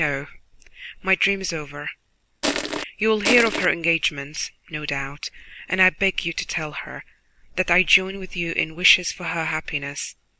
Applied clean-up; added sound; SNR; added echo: none; Crushing; 0 dB; none.